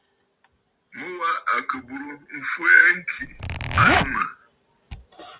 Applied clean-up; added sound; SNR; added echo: none; Zipper (clothing); 0 dB; none.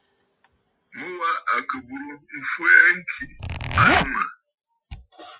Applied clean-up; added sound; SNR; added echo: classical method Wiener filter.